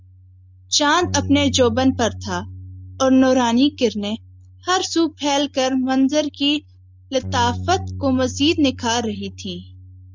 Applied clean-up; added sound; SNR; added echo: none; Bass guitar; 13 dB; none.